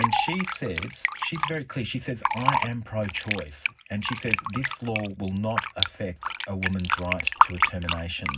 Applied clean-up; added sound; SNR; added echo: none; Fill (with liquid); -3 dB; reverberation time 0.4 s.